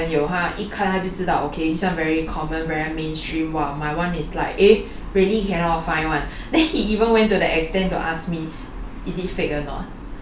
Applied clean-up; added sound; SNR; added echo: none; none; none; none.